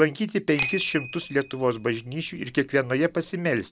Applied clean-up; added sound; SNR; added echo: none; Bicycle bell; 12 dB; none.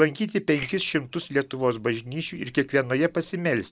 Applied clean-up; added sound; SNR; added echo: neural mask model Resemble Enhance denoiser.